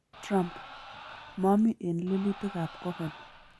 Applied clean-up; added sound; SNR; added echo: none; Crowd; 16 dB; none.